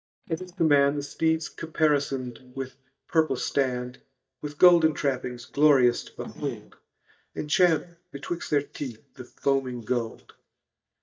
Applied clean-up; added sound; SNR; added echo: neural mask model DeepFilterNet 3.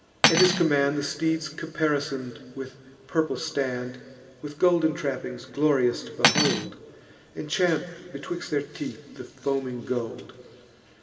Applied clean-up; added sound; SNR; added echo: none; Cutlery, silverware; 1 dB; reverberation time 2.1 s.